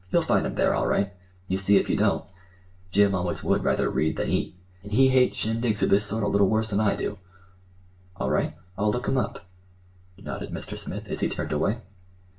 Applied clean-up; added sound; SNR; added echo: none; none; none; reverberation time 0.2 s.